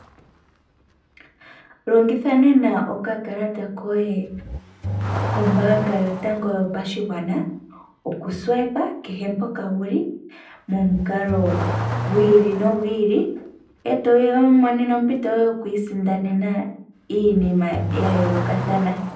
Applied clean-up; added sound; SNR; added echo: none; Accelerating, revving, vroom / Car; 9 dB; reverberation time 0.6 s.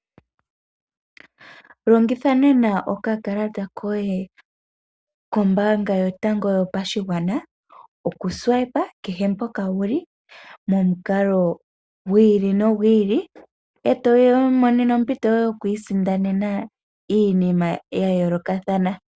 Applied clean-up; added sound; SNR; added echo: none; none; none; none.